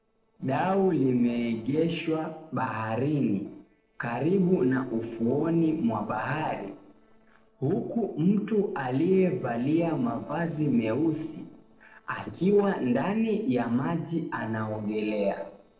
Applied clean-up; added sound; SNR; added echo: neural separator model SepFormer DNS4.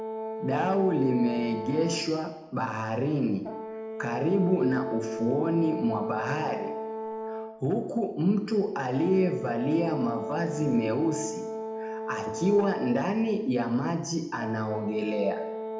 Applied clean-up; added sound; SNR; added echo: none; Brass instrument; 8 dB; reverberation time 0.8 s.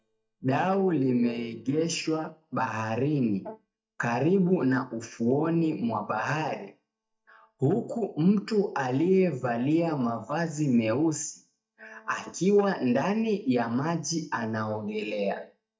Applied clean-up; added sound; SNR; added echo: neural mask model DeepFilterNet 3.